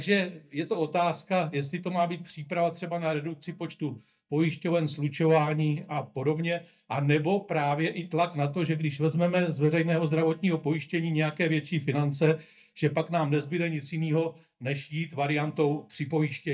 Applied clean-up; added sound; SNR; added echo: neural mask model DeepFilterNet 3.